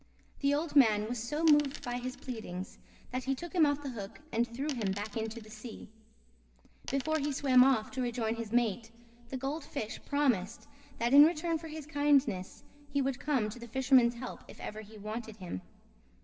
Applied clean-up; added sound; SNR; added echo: none; Coin (dropping); 16 dB; reverberation time 2.8 s.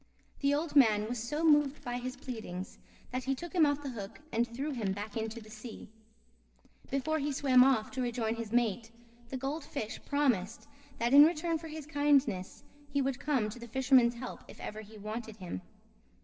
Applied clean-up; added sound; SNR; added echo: neural separator model SepFormer DNS4.